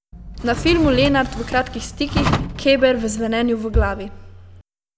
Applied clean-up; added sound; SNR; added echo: none; Drawer open or close; 6 dB; none.